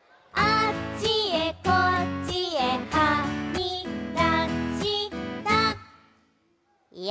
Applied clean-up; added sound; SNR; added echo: none; none; none; none.